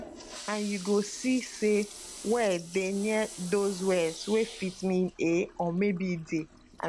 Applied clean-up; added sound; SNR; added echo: none; Toilet flush; 15 dB; none.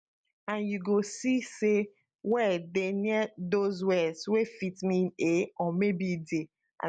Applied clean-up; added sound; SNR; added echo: none; none; none; none.